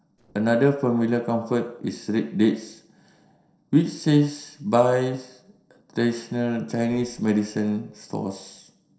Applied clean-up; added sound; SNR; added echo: neural separator model SepFormer DNS4.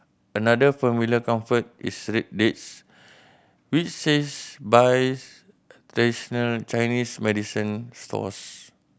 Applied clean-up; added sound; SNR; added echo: none; none; none; none.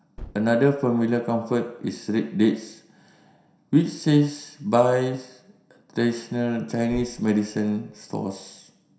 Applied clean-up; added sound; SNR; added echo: none; Gunshot, gunfire; 19 dB; reverberation time 0.7 s.